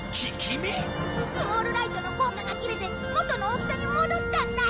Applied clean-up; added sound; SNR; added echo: none; none; none; none.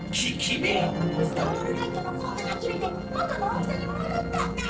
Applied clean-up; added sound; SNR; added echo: neural separator model SepFormer DNS4.